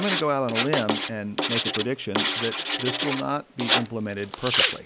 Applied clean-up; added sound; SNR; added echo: none; Writing; -4 dB; none.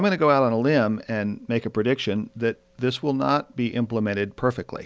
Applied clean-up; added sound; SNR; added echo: none; none; none; none.